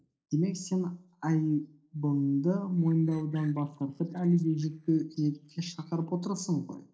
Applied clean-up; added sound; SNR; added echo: neural separator model SepFormer DNS4.